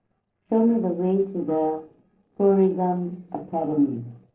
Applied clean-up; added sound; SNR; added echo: neural separator model SepFormer DNS4.